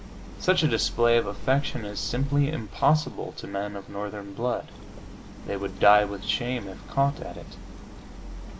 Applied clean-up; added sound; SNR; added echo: none; Idling; 13 dB; none.